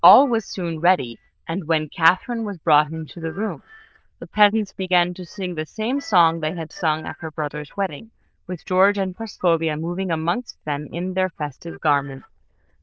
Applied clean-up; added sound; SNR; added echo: neural diffusion model UNIVERSE++.